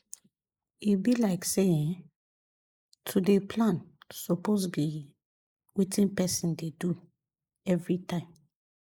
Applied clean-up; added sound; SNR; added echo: neural mask model Resemble Enhance denoiser.